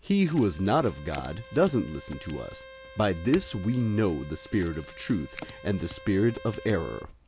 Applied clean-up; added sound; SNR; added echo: none; Chink, clink / Domestic sounds, home sounds + Bowed string instrument; 17 dB; none.